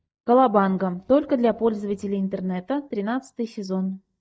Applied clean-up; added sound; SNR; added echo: neural mask model DeepFilterNet 3.